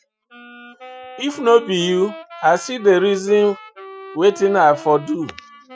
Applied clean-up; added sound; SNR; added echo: classical method Wiener filter.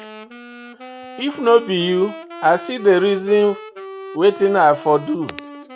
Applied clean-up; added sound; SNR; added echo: none; Wind instrument, woodwind instrument; 16 dB; none.